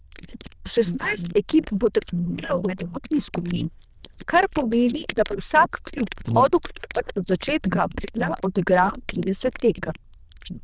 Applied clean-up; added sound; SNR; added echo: neural diffusion model UNIVERSE++.